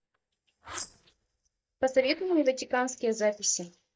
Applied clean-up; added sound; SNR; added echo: neural mask model DeepFilterNet 3.